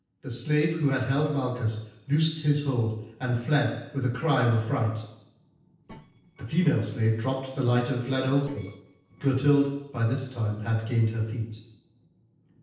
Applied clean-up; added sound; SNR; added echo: neural separator model SepFormer DNS4.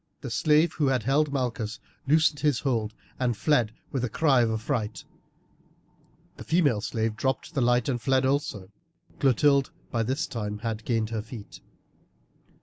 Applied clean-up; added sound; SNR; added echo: none; none; none; none.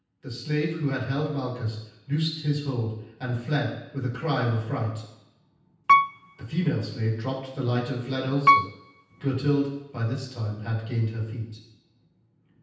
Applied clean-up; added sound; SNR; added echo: none; Piano; -3 dB; reverberation time 0.9 s.